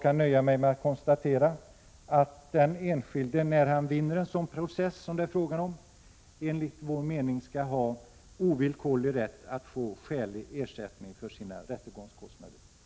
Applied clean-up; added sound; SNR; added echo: none; none; none; none.